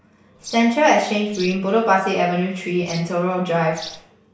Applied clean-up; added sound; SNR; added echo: none; Bird vocalization, bird call, bird song; 19 dB; reverberation time 0.6 s.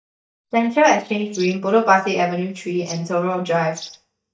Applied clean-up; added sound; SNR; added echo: neural mask model DeepFilterNet 3.